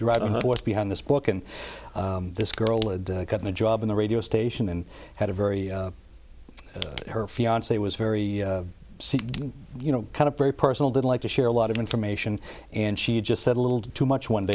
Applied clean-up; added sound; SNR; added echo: none; Tick; 15 dB; none.